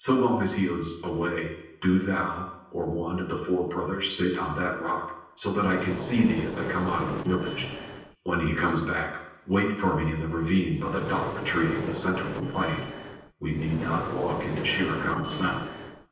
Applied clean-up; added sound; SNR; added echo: neural separator model SepFormer DNS4.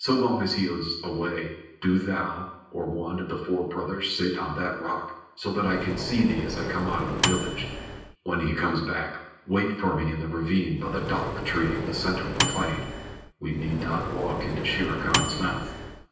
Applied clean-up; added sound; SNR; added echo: none; Microwave oven; 3 dB; reverberation time 0.9 s.